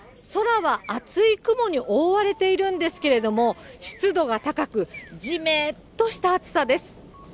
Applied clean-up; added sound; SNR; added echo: none; none; none; none.